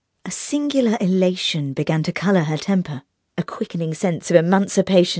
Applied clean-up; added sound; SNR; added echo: none; none; none; none.